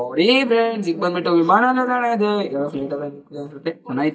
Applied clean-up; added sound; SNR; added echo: neural mask model DeepFilterNet 3.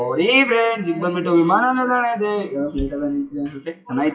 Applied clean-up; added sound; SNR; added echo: classical method WPE with log-MMSE.